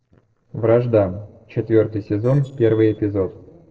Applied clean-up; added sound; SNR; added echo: neural separator model SepFormer DNS4.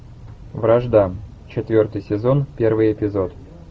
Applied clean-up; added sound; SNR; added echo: none; none; none; none.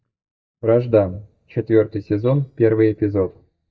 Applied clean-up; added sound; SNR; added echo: neural mask model DeepFilterNet 3.